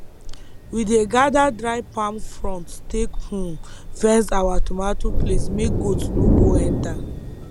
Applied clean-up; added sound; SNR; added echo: none; Thunder; -2 dB; none.